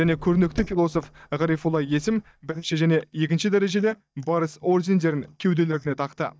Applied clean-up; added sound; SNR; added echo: neural mask model DeepFilterNet 3.